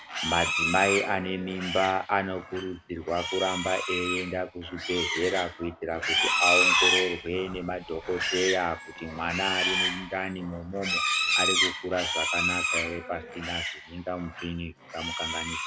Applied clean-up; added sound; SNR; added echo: none; Livestock, farm animals, working animals; -1 dB; none.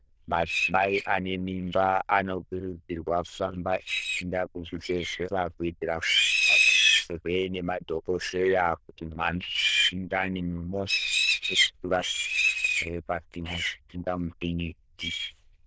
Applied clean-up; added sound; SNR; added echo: neural diffusion model UNIVERSE++.